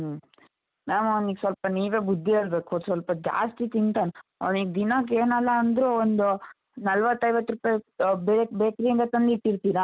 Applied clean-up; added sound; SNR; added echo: none; none; none; none.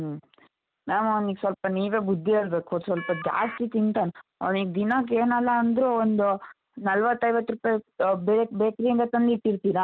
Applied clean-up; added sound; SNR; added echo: none; Telephone; 11 dB; none.